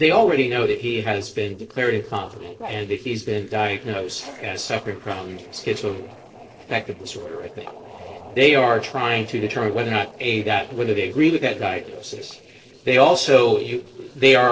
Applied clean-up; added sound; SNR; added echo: neural separator model SepFormer DNS4.